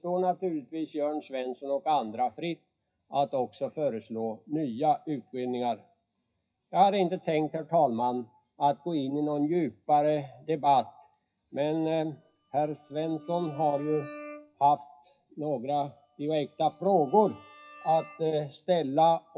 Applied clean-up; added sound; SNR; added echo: classical method WPE with log-MMSE.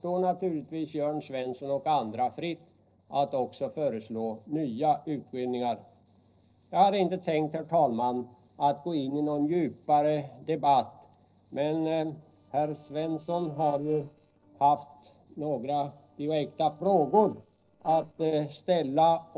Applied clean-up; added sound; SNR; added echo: neural separator model SepFormer DNS4.